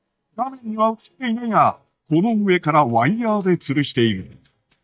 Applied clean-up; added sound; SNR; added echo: neural mask model DeepFilterNet 3.